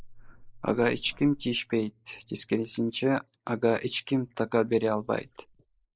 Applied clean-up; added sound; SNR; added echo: neural mask model Resemble Enhance denoiser.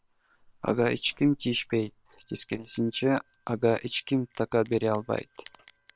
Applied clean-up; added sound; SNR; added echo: neural separator model SepFormer WHAM!.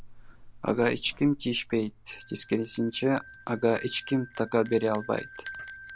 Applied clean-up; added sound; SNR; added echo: none; Bell; 17 dB; none.